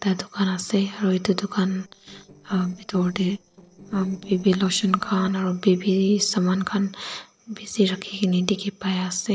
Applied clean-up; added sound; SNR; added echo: neural separator model SepFormer DNS4.